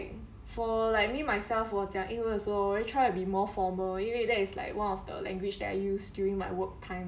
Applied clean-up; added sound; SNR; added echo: none; none; none; none.